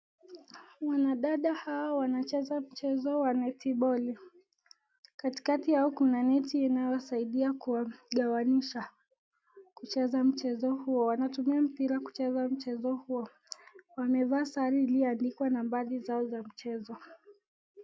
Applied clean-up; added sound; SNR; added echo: none; none; none; none.